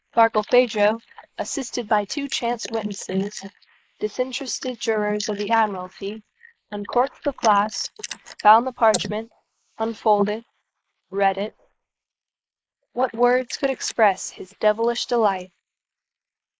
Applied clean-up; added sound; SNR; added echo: neural mask model Resemble Enhance denoiser.